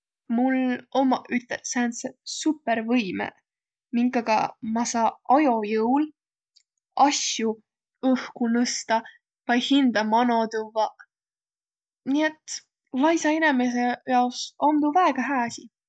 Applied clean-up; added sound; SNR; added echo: none; none; none; none.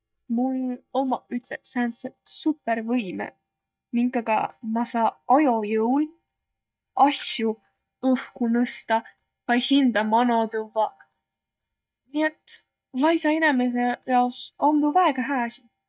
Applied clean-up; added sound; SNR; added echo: neural mask model DeepFilterNet 3.